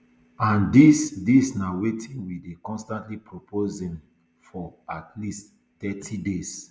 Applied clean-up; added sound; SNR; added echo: none; none; none; none.